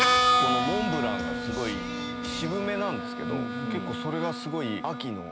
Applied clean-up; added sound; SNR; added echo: none; Harmonica; -3 dB; none.